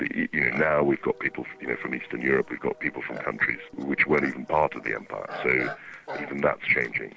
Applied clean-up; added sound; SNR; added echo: none; Livestock, farm animals, working animals; 16 dB; none.